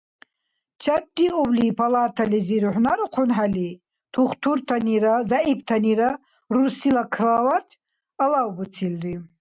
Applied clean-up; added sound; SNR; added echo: none; none; none; none.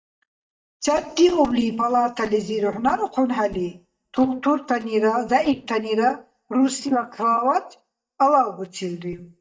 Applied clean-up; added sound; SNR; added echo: neural mask model DeepFilterNet 3.